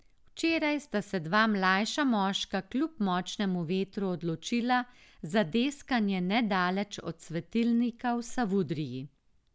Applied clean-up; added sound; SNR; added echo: none; none; none; none.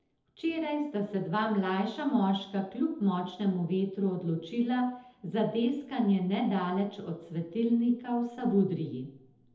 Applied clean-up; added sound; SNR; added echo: none; none; none; reverberation time 0.7 s.